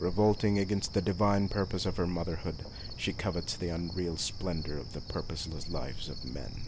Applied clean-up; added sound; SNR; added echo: none; Cricket; 7 dB; none.